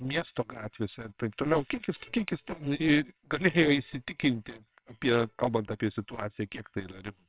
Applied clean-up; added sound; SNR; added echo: neural separator model SepFormer WHAMR!.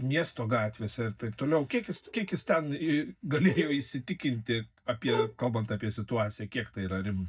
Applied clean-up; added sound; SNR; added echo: neural mask model DeepFilterNet 3.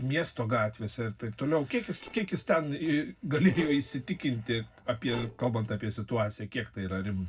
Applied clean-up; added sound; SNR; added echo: neural separator model SepFormer DNS4.